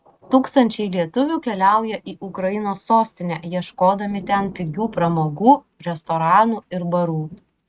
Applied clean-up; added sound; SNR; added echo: neural mask model RNNoise.